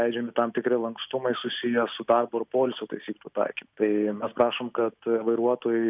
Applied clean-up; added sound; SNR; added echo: none; none; none; none.